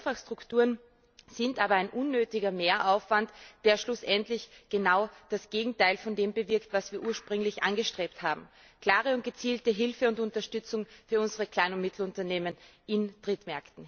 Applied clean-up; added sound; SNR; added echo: none; none; none; none.